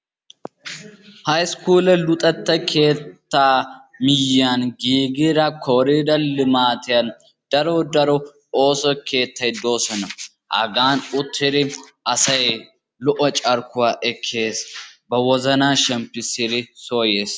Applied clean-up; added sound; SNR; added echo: none; none; none; none.